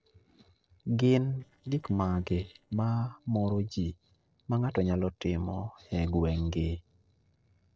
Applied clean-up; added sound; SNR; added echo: neural separator model SepFormer DNS4.